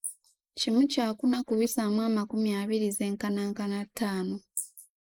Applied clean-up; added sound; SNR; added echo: neural mask model Resemble Enhance denoiser.